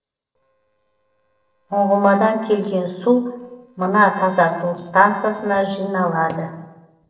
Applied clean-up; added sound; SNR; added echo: neural separator model SepFormer DNS4.